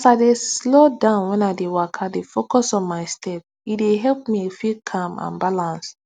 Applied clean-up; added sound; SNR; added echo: none; none; none; none.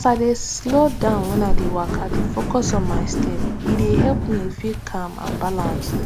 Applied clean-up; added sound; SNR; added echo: none; Walk, footsteps; -1 dB; none.